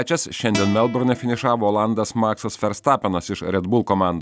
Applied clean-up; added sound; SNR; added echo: none; Acoustic guitar; 14 dB; none.